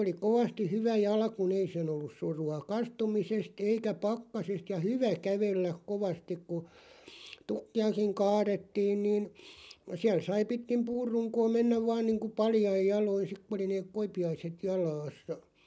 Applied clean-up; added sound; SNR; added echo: none; none; none; none.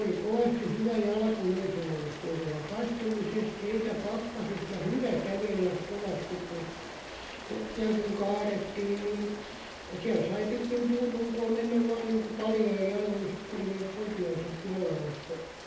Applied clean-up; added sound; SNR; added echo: none; Rain; 12 dB; reverberation time 0.9 s.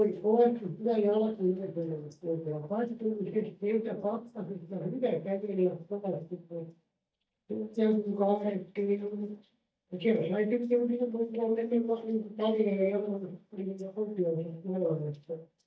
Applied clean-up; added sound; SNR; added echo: neural mask model DeepFilterNet 3.